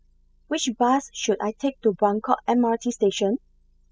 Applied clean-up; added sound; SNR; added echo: classical method spectral subtraction.